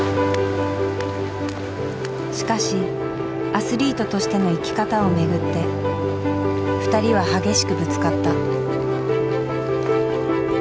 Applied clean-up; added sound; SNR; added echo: none; none; none; none.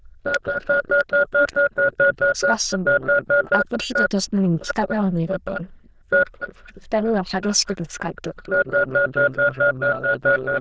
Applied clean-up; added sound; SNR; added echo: neural diffusion model UNIVERSE++.